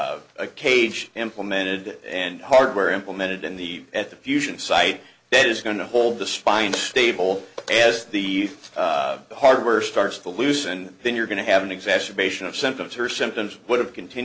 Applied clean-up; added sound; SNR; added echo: none; none; none; none.